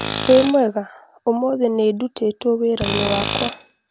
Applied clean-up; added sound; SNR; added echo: none; Tools; 9 dB; none.